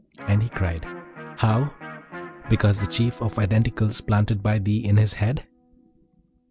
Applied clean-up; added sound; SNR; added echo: none; Electric guitar; 18 dB; none.